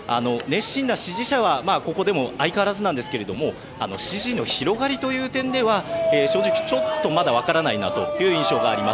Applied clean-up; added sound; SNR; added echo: none; none; none; none.